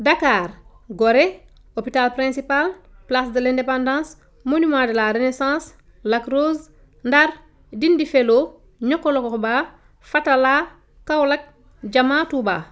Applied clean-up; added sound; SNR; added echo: none; none; none; none.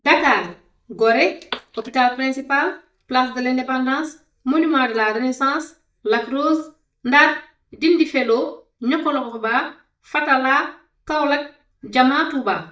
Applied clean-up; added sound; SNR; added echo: neural mask model DeepFilterNet 3.